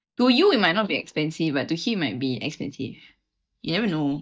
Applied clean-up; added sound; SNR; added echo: neural mask model DeepFilterNet 3.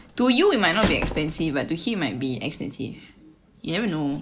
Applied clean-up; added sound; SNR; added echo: none; Squeak / Slam / Human group actions; 10 dB; none.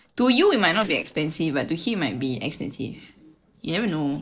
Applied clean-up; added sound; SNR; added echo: neural separator model SepFormer DNS4.